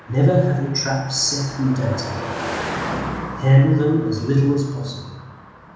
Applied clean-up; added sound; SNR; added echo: none; Car passing by; 11 dB; reverberation time 1.0 s.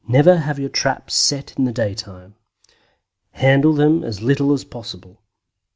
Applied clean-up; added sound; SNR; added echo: none; none; none; none.